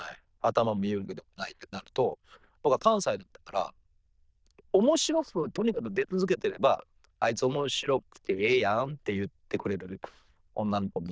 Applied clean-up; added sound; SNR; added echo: neural diffusion model UNIVERSE++.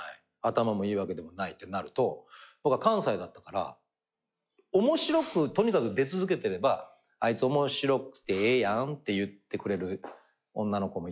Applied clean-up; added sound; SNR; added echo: classical method log-MMSE.